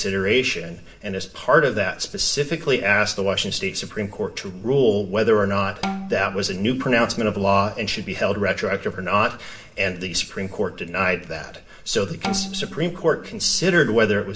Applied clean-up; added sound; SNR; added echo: none; Bowed string instrument; 11 dB; reverberation time 0.8 s.